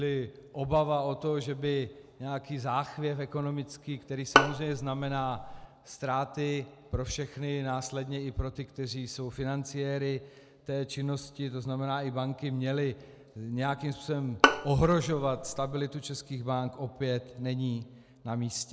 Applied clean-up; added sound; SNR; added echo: none; Bowed string instrument; -3 dB; none.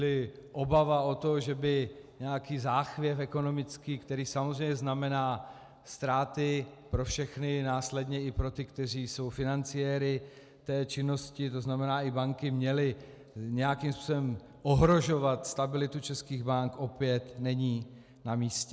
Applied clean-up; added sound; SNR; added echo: none; none; none; none.